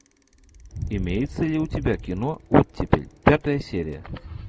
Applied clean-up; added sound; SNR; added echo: none; Bicycle; 13 dB; none.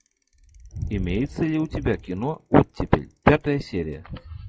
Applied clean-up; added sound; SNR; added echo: classical method log-MMSE.